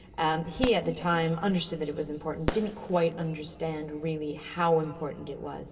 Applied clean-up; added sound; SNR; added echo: none; Fireworks; 10 dB; reverberation time 2.3 s.